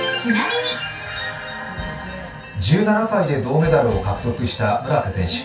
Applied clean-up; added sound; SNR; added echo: none; none; none; reverberation time 0.3 s.